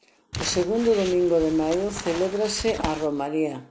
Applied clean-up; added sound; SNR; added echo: none; Crumpling, crinkling; 11 dB; none.